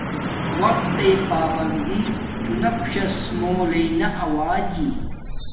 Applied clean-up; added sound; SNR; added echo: none; Truck; 3 dB; reverberation time 0.9 s.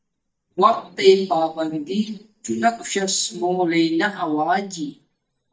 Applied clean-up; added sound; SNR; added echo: neural mask model DeepFilterNet 3.